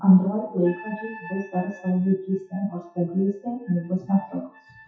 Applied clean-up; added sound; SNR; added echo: classical method WPE with log-MMSE.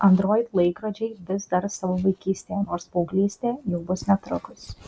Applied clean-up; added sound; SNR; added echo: none; none; none; none.